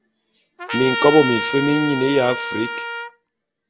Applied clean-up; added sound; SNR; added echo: none; Trumpet; 6 dB; none.